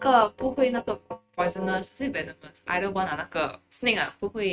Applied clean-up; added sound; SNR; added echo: neural mask model RNNoise.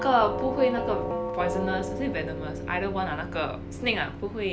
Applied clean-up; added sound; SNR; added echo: none; Doorbell; 4 dB; none.